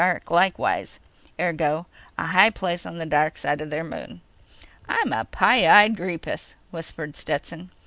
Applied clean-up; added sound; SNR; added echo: none; none; none; none.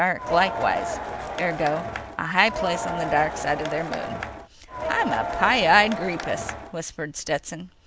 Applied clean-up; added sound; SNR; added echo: none; Crowd; 5 dB; none.